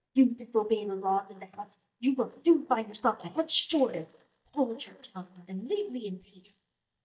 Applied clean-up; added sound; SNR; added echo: neural mask model DeepFilterNet 3.